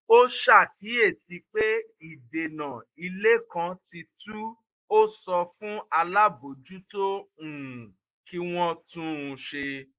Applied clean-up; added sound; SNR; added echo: neural mask model Resemble Enhance denoiser.